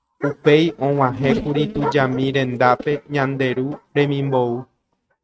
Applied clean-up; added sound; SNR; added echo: neural mask model RNNoise.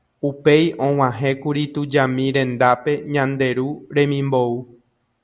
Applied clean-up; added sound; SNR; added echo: none; none; none; none.